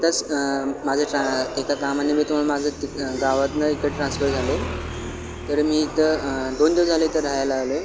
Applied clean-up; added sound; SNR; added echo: none; Motorcycle; 12 dB; none.